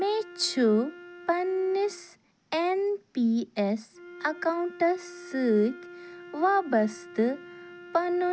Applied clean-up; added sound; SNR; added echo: none; Wind instrument, woodwind instrument; 18 dB; none.